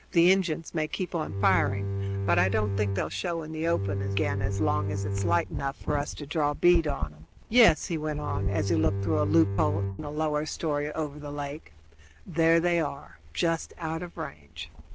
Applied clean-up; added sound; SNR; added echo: none; Bowed string instrument; 2 dB; none.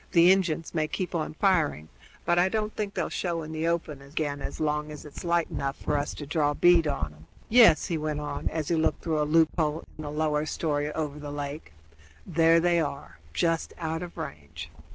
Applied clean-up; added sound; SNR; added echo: none; none; none; none.